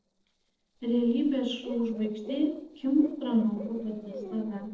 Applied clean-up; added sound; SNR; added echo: neural separator model SepFormer DNS4.